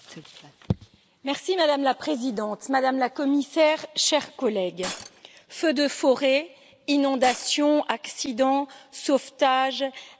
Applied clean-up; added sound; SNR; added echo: none; Shatter; 14 dB; none.